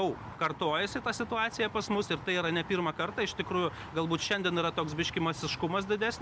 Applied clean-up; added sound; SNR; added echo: none; none; none; none.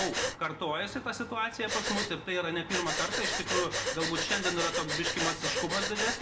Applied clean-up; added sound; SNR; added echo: none; Breathing; 1 dB; reverberation time 0.7 s.